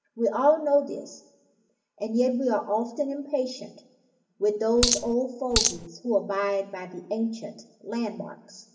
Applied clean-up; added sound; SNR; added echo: none; Coin (dropping); -3 dB; reverberation time 0.8 s.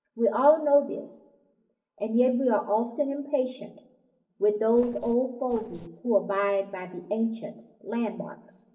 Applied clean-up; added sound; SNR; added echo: neural separator model SepFormer DNS4.